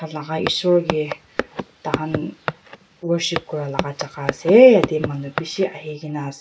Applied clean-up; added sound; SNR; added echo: none; Walk, footsteps; 8 dB; reverberation time 0.2 s.